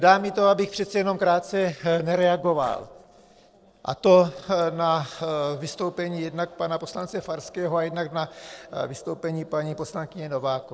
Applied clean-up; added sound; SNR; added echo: neural separator model SepFormer DNS4.